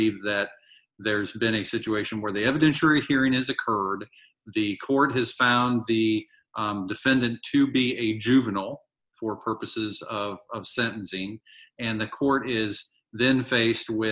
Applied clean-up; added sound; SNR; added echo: none; none; none; none.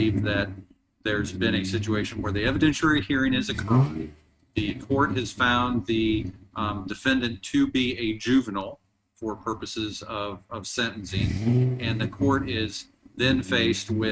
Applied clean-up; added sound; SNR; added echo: neural mask model RNNoise.